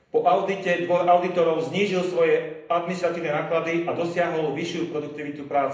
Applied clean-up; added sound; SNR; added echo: none; none; none; reverberation time 0.8 s.